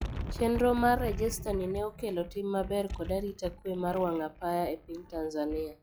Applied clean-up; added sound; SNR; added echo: classical method log-MMSE.